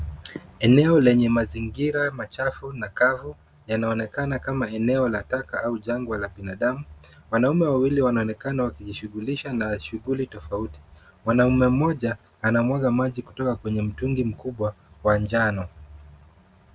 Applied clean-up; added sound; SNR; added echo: none; none; none; none.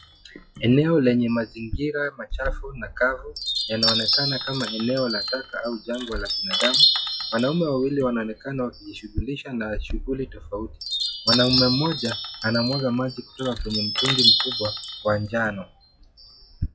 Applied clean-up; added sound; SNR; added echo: classical method log-MMSE.